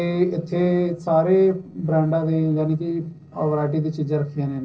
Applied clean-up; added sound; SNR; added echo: neural separator model SepFormer DNS4.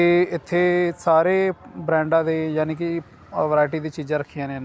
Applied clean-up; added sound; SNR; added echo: none; none; none; none.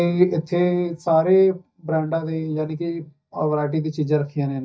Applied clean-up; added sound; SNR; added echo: neural mask model DeepFilterNet 3.